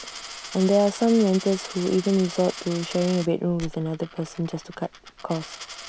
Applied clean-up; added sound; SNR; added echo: none; Coin (dropping); 15 dB; none.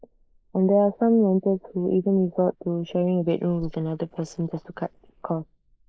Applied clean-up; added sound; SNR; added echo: neural mask model Resemble Enhance denoiser.